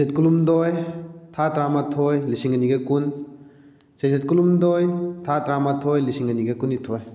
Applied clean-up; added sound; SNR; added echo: none; none; none; none.